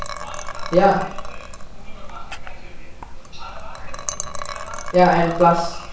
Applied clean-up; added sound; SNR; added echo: none; Liquid; 5 dB; reverberation time 0.7 s.